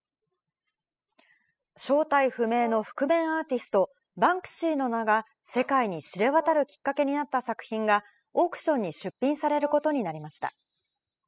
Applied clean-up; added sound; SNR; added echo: classical method spectral subtraction.